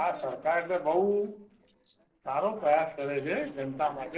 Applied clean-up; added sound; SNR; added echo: neural separator model SepFormer DNS4.